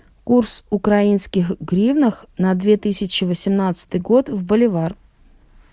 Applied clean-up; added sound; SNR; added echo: none; none; none; none.